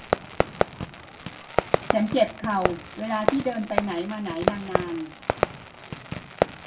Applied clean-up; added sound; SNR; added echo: none; Fireworks; -2 dB; reverberation time 0.2 s.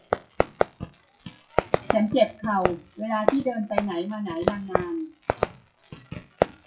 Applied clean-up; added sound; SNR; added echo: classical method WPE with log-MMSE.